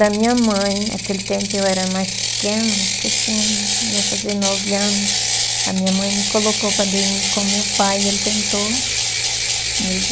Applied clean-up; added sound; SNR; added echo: none; Ratchet, pawl; -1 dB; none.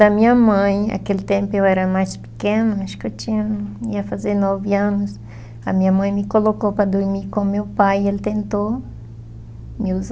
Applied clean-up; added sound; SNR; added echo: none; none; none; none.